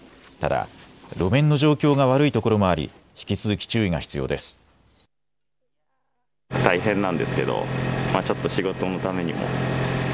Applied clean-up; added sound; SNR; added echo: none; none; none; none.